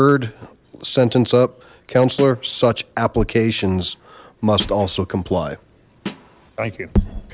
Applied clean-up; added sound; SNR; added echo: none; Snare drum; 13 dB; none.